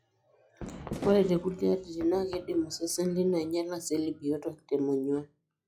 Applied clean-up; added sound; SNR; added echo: classical method log-MMSE.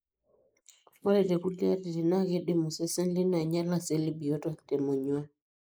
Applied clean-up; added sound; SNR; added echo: neural mask model Resemble Enhance denoiser.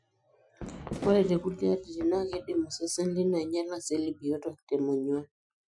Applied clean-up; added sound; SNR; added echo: classical method Wiener filter.